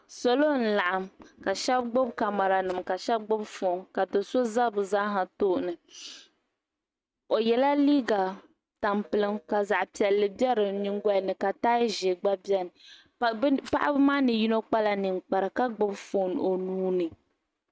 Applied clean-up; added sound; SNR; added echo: neural mask model RNNoise.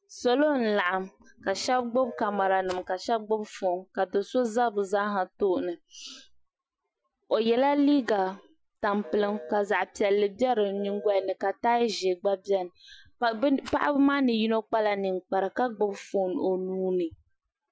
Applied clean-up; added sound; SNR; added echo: classical method Wiener filter.